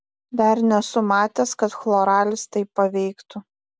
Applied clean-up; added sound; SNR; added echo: none; none; none; none.